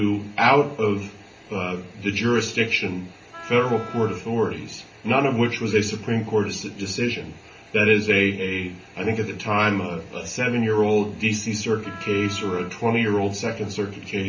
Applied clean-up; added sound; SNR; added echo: none; Wind instrument, woodwind instrument; 15 dB; reverberation time 0.3 s.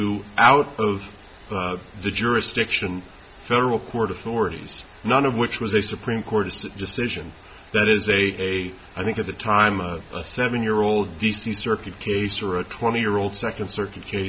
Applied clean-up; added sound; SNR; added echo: none; none; none; none.